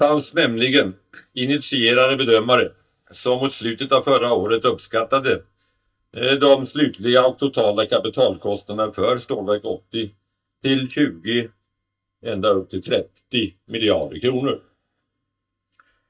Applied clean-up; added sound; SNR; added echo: neural mask model DeepFilterNet 3.